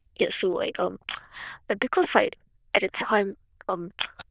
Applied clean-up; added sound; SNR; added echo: neural diffusion model UNIVERSE++.